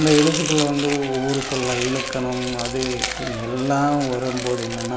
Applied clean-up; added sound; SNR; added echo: none; Domestic sounds, home sounds + Race car, auto racing; 6 dB; none.